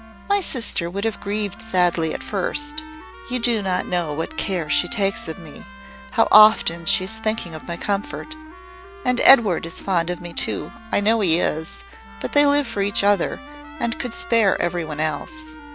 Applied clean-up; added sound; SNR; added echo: none; Trumpet + Wind instrument, woodwind instrument; 17 dB; none.